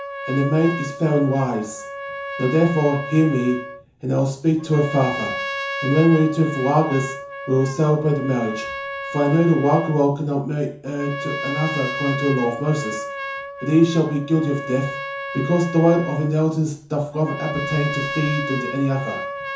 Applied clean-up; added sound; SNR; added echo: none; Trumpet; 9 dB; reverberation time 0.6 s.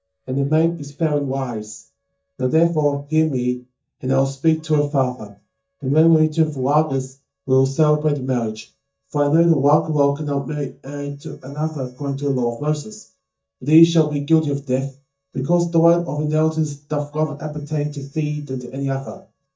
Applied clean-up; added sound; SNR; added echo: neural mask model DeepFilterNet 3.